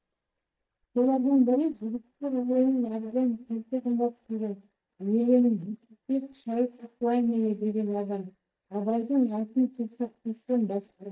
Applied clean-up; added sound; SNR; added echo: neural mask model DeepFilterNet 3.